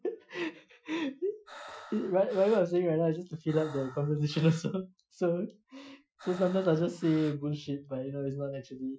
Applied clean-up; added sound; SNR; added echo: classical method Wiener filter.